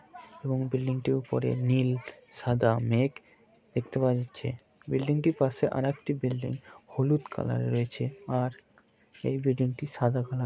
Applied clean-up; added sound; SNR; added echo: none; none; none; none.